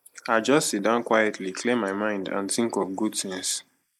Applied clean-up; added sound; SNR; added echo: neural mask model Resemble Enhance denoiser.